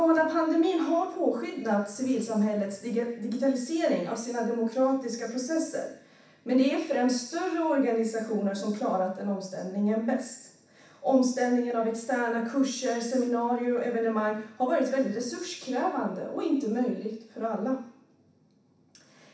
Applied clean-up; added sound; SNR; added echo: none; none; none; reverberation time 0.7 s.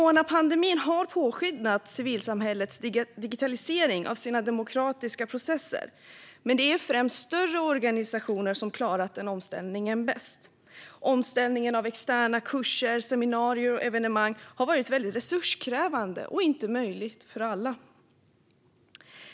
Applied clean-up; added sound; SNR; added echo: none; none; none; none.